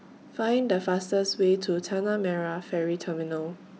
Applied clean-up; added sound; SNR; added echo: none; none; none; none.